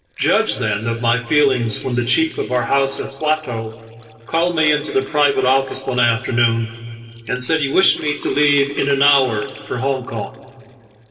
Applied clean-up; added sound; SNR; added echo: neural separator model SepFormer DNS4.